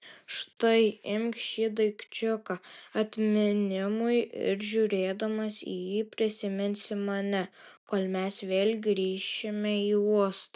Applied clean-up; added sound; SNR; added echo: none; none; none; none.